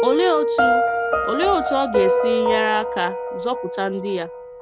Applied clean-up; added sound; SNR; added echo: none; Piano; -2 dB; none.